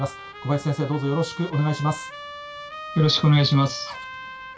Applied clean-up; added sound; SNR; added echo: none; Trumpet; 14 dB; reverberation time 0.2 s.